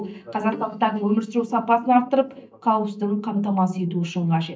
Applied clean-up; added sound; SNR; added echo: neural mask model DeepFilterNet 3.